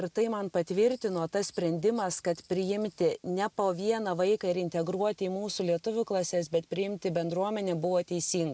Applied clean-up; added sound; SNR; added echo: none; none; none; none.